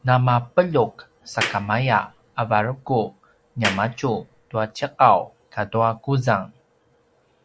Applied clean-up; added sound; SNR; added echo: none; Clapping; 9 dB; none.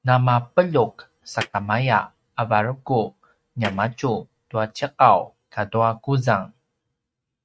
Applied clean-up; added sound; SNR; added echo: neural mask model RNNoise.